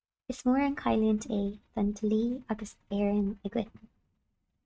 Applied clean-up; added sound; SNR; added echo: neural mask model RNNoise.